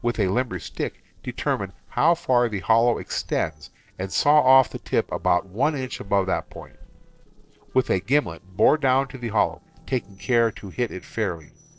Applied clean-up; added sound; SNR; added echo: neural separator model SepFormer DNS4.